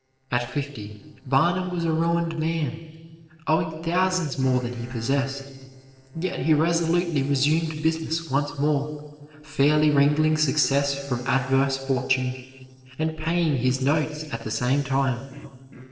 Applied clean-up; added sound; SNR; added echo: neural separator model SepFormer DNS4.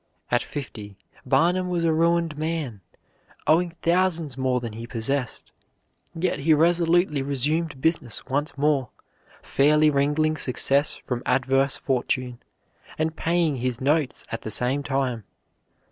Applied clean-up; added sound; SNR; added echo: none; none; none; none.